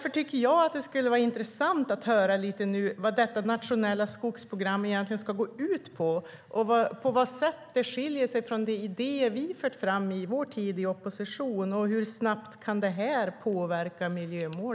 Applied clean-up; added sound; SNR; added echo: none; none; none; none.